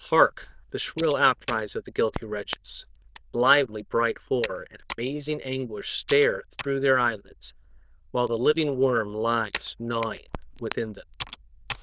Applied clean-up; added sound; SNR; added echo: neural diffusion model UNIVERSE++.